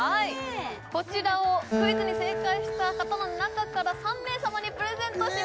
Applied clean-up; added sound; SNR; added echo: none; Acoustic guitar; 5 dB; none.